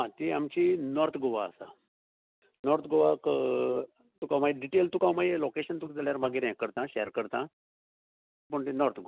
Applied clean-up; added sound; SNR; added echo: none; none; none; none.